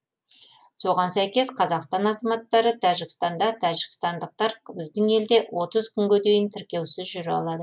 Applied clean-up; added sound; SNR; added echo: none; none; none; none.